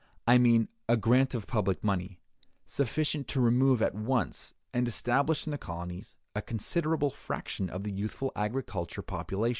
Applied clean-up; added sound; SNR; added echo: none; none; none; none.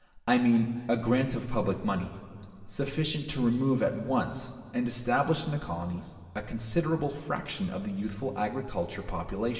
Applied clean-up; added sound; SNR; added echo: none; none; none; reverberation time 2.9 s.